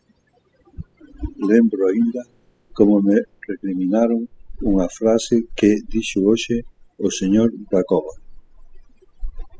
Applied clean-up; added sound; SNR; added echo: classical method spectral subtraction.